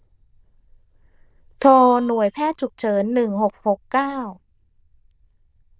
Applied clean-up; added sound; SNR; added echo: neural diffusion model UNIVERSE++.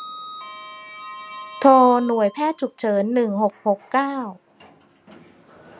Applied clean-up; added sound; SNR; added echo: none; Sliding door; 18 dB; none.